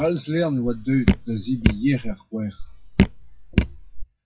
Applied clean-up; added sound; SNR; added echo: classical method WPE with log-MMSE.